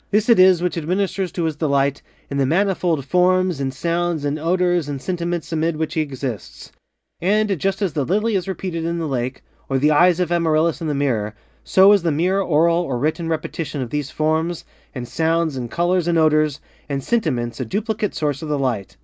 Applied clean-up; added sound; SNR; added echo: none; none; none; none.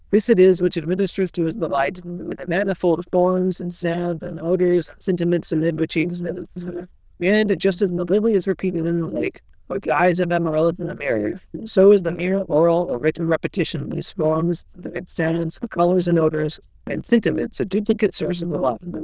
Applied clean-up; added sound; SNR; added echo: neural diffusion model UNIVERSE++.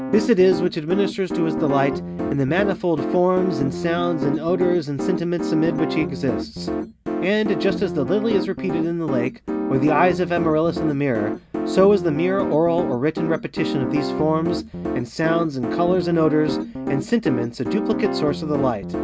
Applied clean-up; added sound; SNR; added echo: none; Piano; 4 dB; none.